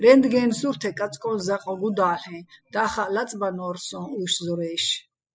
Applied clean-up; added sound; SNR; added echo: classical method spectral subtraction.